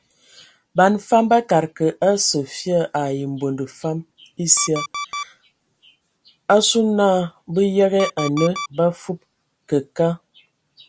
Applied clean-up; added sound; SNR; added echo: none; Alarm; 11 dB; none.